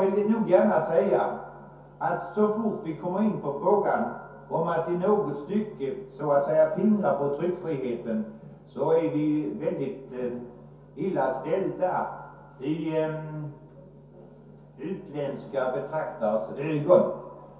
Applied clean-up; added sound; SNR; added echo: none; none; none; reverberation time 0.6 s.